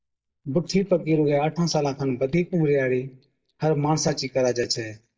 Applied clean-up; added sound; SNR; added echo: neural mask model DeepFilterNet 3.